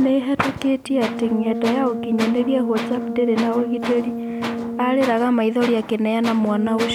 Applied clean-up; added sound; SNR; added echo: none; Brass instrument + Tools; 7 dB; none.